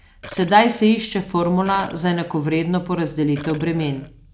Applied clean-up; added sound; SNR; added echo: none; Burping, eructation; 20 dB; none.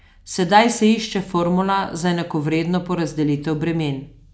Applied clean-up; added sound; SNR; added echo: none; none; none; none.